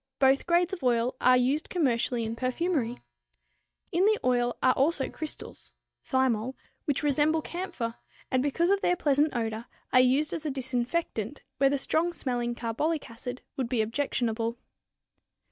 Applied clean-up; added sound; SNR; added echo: neural mask model DeepFilterNet 3.